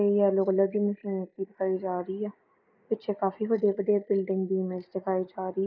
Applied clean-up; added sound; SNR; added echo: neural mask model Resemble Enhance denoiser.